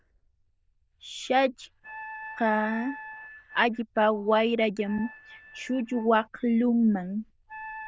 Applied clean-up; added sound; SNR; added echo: neural diffusion model UNIVERSE++.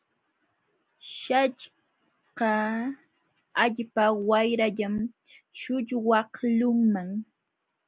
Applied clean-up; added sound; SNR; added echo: none; none; none; none.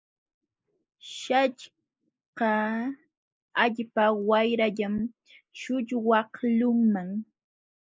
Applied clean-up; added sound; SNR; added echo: neural mask model Resemble Enhance denoiser.